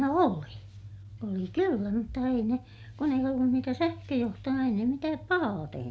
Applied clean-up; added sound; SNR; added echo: none; none; none; none.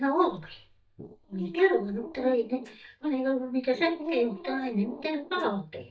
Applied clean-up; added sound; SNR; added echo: neural mask model DeepFilterNet 3.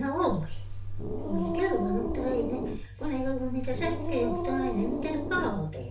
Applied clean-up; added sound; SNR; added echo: none; Growling; 1 dB; reverberation time 0.3 s.